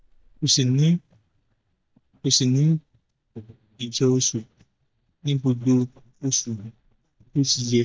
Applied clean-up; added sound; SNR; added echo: neural mask model DeepFilterNet 3.